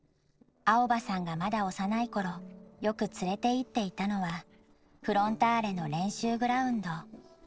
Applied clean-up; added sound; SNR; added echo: neural separator model SepFormer DNS4.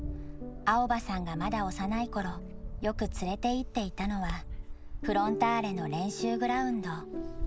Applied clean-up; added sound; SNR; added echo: none; Bird; 8 dB; none.